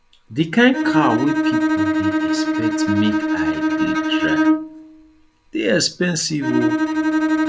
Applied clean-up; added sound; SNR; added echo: none; Bowed string instrument; -3 dB; none.